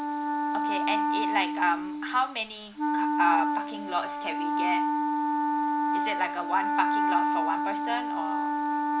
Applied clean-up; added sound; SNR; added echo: none; Wind instrument, woodwind instrument; -4 dB; none.